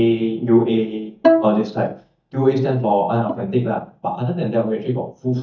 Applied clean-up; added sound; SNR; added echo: neural mask model DeepFilterNet 3.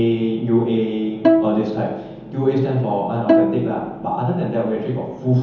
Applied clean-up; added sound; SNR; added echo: none; Bowed string instrument; 2 dB; reverberation time 1.0 s.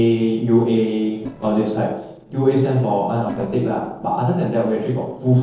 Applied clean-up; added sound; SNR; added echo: neural separator model SepFormer DNS4.